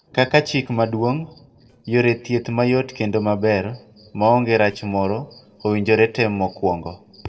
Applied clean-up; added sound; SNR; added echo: neural separator model SepFormer DNS4.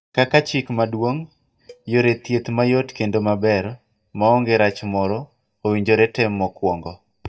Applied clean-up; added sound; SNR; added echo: neural mask model DeepFilterNet 3.